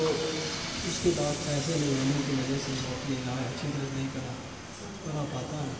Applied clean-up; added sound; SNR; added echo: none; Train; 6 dB; reverberation time 1.3 s.